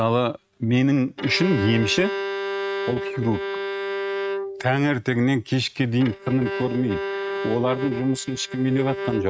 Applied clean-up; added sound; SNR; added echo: neural mask model RNNoise.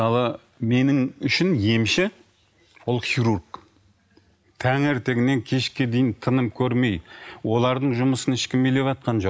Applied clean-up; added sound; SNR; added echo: none; none; none; none.